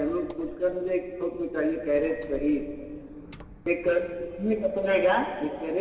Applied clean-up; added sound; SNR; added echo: none; Squeak; 19 dB; reverberation time 2.6 s.